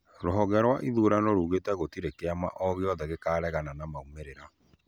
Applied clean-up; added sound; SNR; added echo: none; none; none; none.